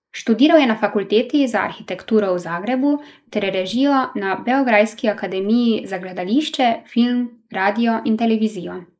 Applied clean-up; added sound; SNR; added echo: neural mask model Resemble Enhance denoiser.